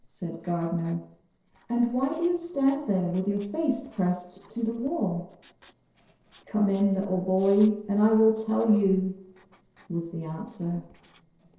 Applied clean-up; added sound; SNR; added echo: neural separator model SepFormer DNS4.